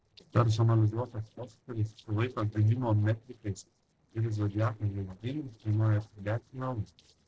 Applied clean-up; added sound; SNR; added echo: neural separator model SepFormer DNS4.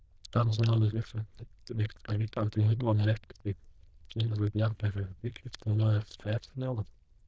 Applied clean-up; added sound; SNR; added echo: neural diffusion model UNIVERSE++.